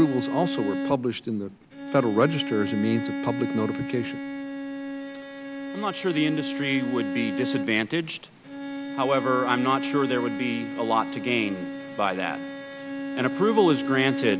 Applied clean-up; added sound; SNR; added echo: none; Bowed string instrument; 5 dB; none.